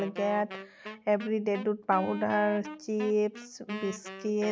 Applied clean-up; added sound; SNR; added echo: none; Wind instrument, woodwind instrument; 13 dB; none.